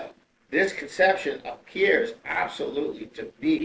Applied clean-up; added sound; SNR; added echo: neural separator model SepFormer DNS4.